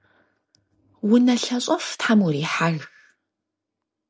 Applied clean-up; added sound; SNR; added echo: none; none; none; none.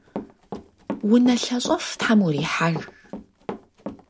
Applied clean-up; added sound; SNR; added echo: none; Run; 13 dB; none.